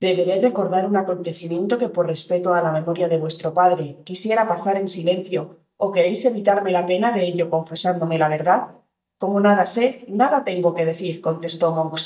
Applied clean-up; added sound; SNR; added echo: neural mask model DeepFilterNet 3.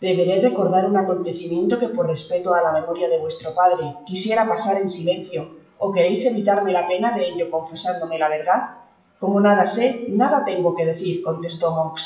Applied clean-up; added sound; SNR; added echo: classical method WPE with log-MMSE.